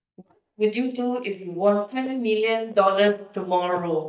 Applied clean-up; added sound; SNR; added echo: neural mask model DeepFilterNet 3.